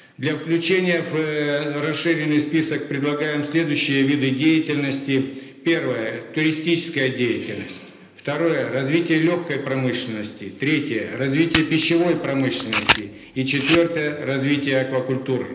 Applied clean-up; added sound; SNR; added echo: none; Camera; 5 dB; reverberation time 0.8 s.